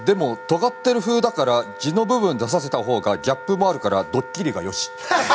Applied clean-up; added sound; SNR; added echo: none; Wind instrument, woodwind instrument; 15 dB; none.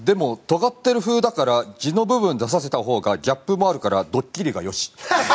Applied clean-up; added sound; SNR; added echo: none; none; none; none.